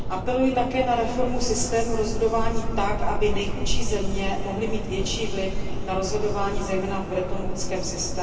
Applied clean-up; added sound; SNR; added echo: none; Subway, metro, underground; -1 dB; reverberation time 2.5 s.